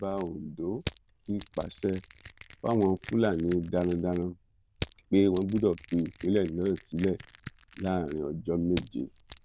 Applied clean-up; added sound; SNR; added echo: neural diffusion model UNIVERSE++.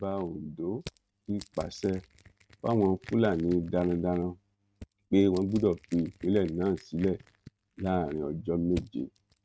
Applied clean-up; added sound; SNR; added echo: neural mask model RNNoise.